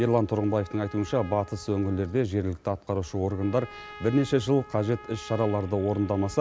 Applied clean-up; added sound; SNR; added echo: none; Trumpet; 20 dB; none.